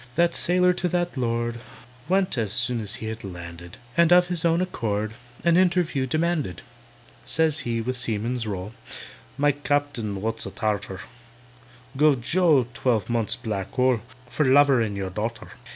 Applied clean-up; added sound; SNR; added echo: none; none; none; none.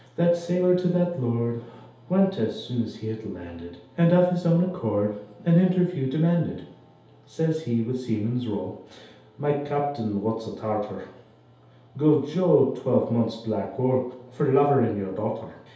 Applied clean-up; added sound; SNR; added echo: none; none; none; reverberation time 0.8 s.